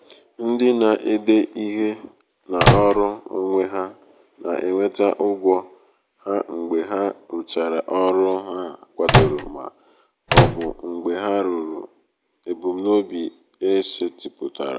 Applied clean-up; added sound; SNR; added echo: none; Microwave oven; -5 dB; none.